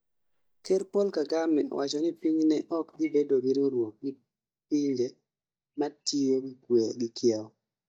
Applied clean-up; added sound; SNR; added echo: neural mask model DeepFilterNet 3.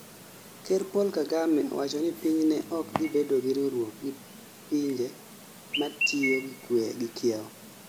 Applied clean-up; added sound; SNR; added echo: none; Chirp, tweet; 10 dB; none.